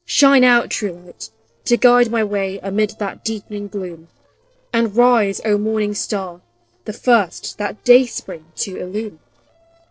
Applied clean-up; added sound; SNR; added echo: neural separator model SepFormer DNS4.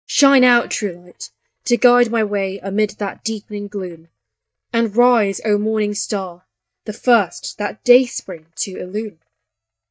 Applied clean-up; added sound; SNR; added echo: neural mask model DeepFilterNet 3.